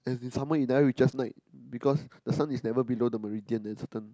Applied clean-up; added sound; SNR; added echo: none; none; none; none.